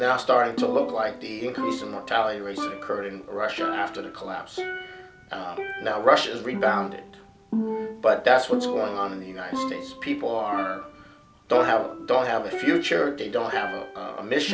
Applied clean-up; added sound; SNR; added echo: none; Percussion; 8 dB; none.